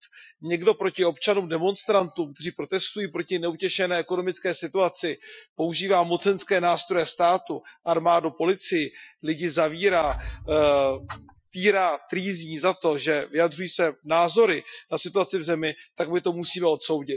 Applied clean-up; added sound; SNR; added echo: classical method Wiener filter.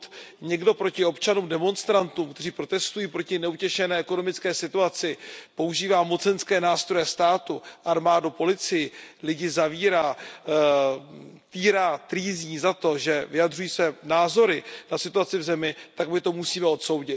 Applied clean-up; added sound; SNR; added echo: none; none; none; none.